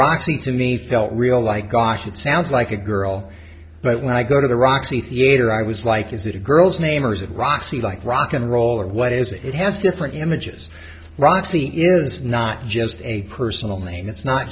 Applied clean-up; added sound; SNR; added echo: none; none; none; none.